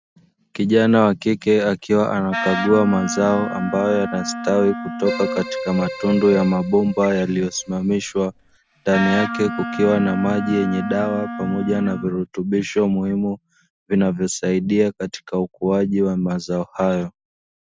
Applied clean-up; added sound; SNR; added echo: none; Keyboard (musical) + Wind instrument, woodwind instrument; 8 dB; none.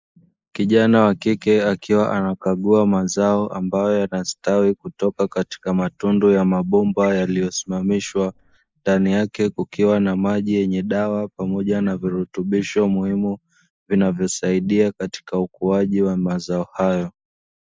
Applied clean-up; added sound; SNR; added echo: neural mask model Resemble Enhance denoiser.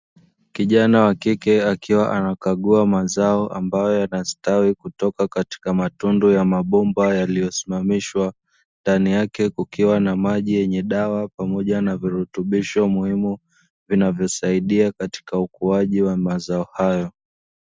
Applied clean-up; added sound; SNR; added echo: none; none; none; none.